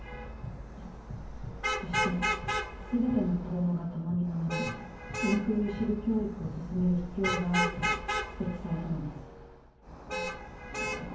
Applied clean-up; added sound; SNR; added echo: none; Traffic noise, roadway noise / Vehicle horn, car horn, honking; 3 dB; reverberation time 0.9 s.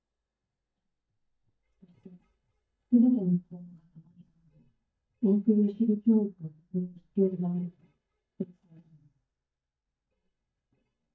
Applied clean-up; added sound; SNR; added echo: neural mask model DeepFilterNet 3.